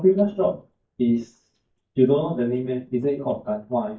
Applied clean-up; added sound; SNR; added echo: neural mask model DeepFilterNet 3.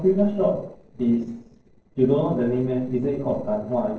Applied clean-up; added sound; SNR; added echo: neural separator model SepFormer DNS4.